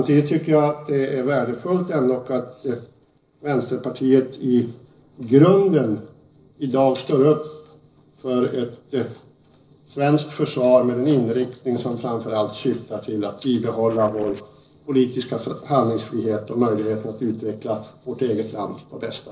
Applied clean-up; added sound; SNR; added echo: neural separator model SepFormer DNS4.